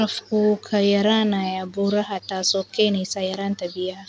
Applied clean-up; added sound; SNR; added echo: none; none; none; none.